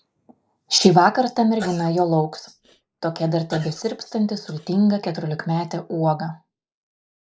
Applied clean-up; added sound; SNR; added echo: neural mask model Resemble Enhance denoiser.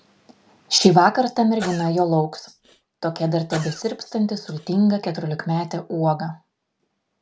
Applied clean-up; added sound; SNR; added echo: none; Sneeze / Cough; 17 dB; none.